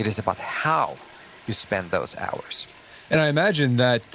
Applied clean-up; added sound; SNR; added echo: none; Toilet flush; 16 dB; none.